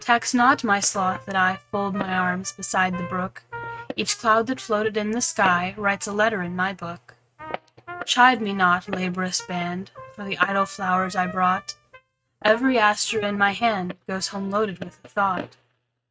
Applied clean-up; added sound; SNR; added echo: neural mask model RNNoise.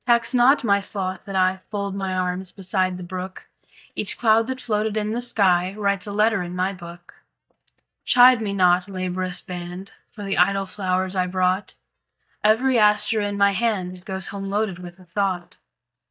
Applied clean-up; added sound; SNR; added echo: neural mask model DeepFilterNet 3.